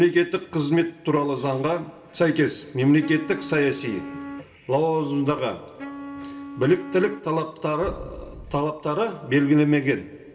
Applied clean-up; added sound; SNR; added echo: none; Wind instrument, woodwind instrument; 14 dB; reverberation time 0.4 s.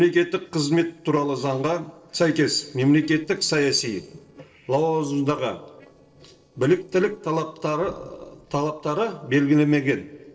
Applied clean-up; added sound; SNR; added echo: neural separator model SepFormer DNS4.